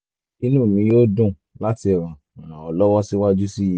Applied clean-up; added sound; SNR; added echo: none; none; none; none.